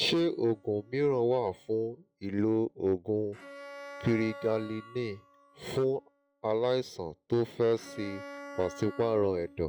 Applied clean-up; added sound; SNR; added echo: classical method log-MMSE.